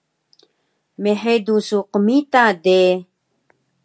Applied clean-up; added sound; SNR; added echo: none; none; none; none.